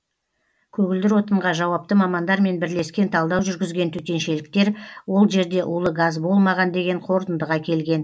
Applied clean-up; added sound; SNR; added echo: none; none; none; none.